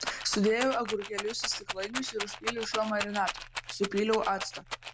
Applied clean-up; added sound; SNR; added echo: none; Rattle; 7 dB; none.